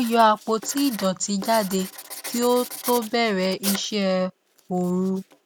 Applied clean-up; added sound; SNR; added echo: none; Writing; 13 dB; none.